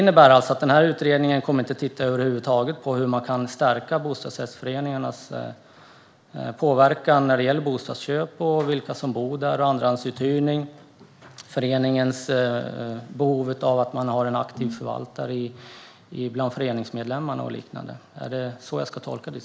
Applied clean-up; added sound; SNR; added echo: none; Brass instrument; 12 dB; none.